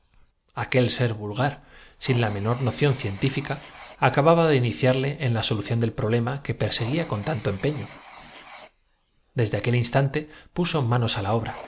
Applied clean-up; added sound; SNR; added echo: none; Writing; 14 dB; none.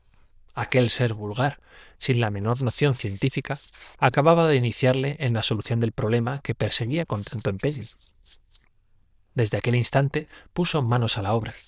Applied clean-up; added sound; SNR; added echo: neural diffusion model UNIVERSE++.